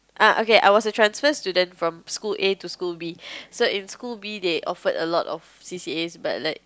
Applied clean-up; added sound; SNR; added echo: none; none; none; none.